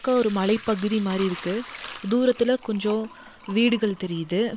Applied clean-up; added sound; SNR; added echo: none; Sink (filling or washing) / Liquid; 18 dB; none.